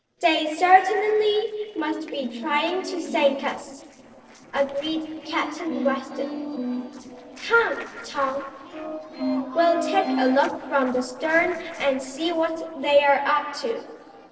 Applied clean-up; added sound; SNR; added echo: neural separator model SepFormer DNS4.